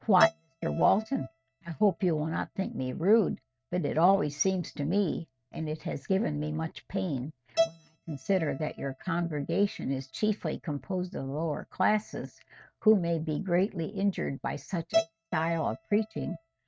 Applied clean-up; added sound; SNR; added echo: neural mask model RNNoise.